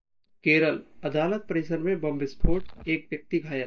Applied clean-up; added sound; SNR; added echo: neural mask model DeepFilterNet 3.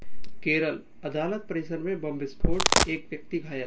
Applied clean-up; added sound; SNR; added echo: none; Domestic sounds, home sounds; -4 dB; reverberation time 0.2 s.